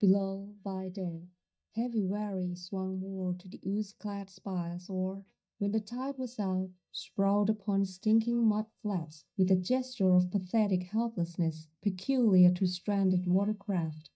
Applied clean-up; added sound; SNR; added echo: neural mask model DeepFilterNet 3.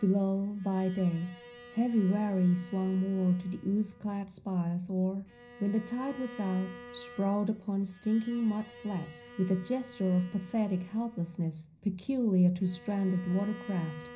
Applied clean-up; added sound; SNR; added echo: none; Bowed string instrument; 20 dB; reverberation time 0.4 s.